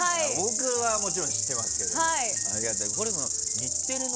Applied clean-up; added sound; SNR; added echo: none; Insect; -4 dB; none.